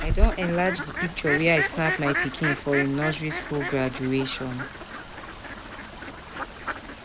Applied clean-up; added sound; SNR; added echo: none; Fowl; 1 dB; none.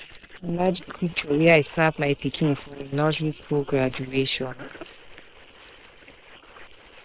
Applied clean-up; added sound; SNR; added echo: neural separator model SepFormer WHAM!.